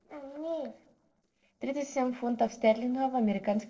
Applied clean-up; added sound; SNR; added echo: neural separator model SepFormer DNS4.